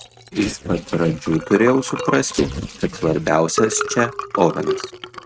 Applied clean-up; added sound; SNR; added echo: neural mask model RNNoise.